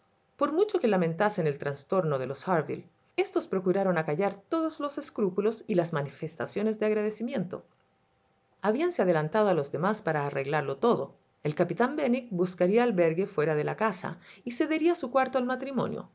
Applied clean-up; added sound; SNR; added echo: none; none; none; none.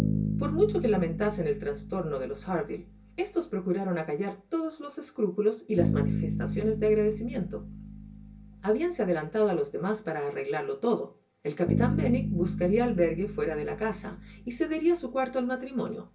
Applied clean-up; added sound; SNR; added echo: none; Bass guitar; 5 dB; reverberation time 0.2 s.